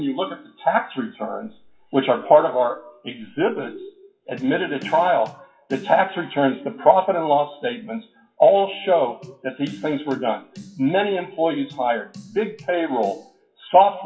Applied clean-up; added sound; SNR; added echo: classical method WPE with log-MMSE.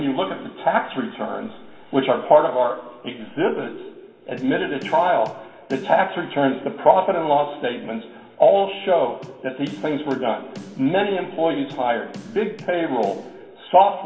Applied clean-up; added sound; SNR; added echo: none; Bass drum / Snare drum; 20 dB; reverberation time 1.5 s.